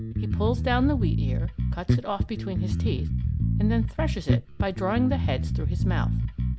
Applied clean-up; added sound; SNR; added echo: none; Bass guitar; -4 dB; none.